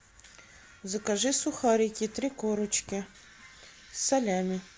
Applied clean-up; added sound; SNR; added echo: none; none; none; none.